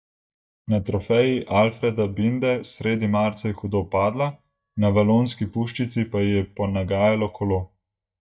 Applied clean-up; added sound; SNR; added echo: neural mask model DeepFilterNet 3.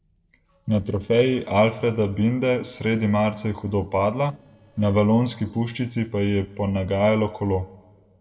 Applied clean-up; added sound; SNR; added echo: neural separator model SepFormer DNS4.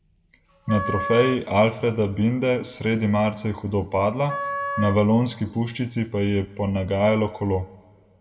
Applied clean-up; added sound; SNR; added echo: none; Wind instrument, woodwind instrument; 9 dB; reverberation time 1.0 s.